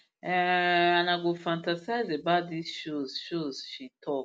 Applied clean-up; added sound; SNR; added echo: none; none; none; none.